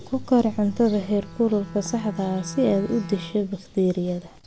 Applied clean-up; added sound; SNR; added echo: none; Bowed string instrument; 16 dB; none.